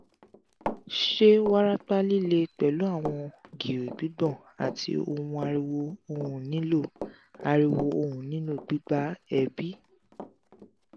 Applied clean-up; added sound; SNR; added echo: none; Run; 15 dB; none.